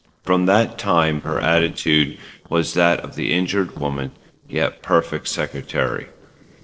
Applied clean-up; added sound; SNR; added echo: neural separator model SepFormer DNS4.